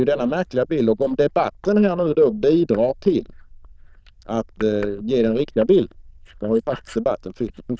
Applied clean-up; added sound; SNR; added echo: neural diffusion model UNIVERSE++.